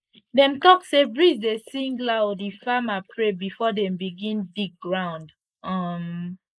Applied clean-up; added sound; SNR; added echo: neural mask model Resemble Enhance denoiser.